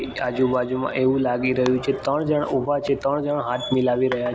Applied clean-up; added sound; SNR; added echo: none; Domestic sounds, home sounds; 14 dB; none.